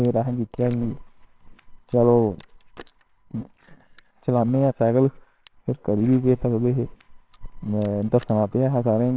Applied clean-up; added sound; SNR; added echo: neural separator model SepFormer WHAMR!.